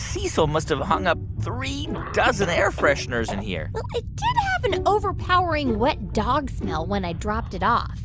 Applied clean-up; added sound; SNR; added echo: none; Cough; 19 dB; none.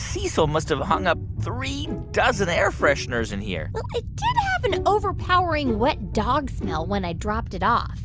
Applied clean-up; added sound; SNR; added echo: none; none; none; none.